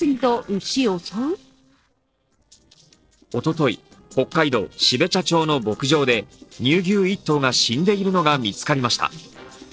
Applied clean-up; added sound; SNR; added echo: neural separator model SepFormer DNS4.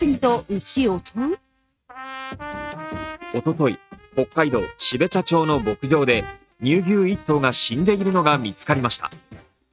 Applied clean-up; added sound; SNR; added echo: neural mask model RNNoise.